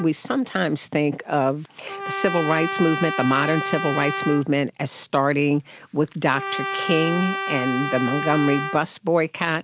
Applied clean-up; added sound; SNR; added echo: none; Trumpet; 7 dB; none.